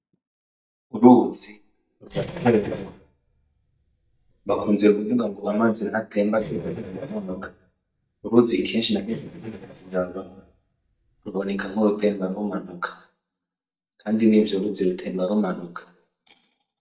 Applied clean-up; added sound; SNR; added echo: neural mask model DeepFilterNet 3.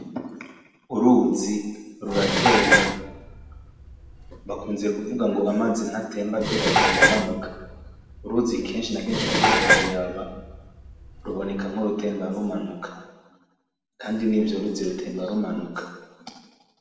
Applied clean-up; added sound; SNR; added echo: none; Dishes, pots, and pans; -2 dB; reverberation time 1.1 s.